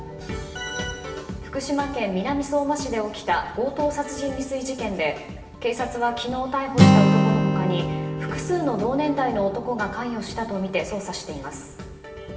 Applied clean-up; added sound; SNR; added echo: none; Acoustic guitar; 0 dB; reverberation time 1.1 s.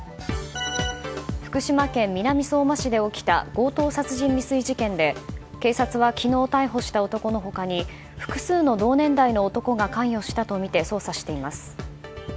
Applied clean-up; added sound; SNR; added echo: none; none; none; none.